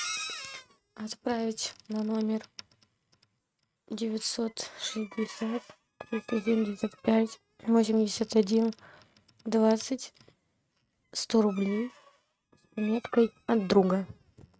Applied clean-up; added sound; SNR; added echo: neural mask model RNNoise.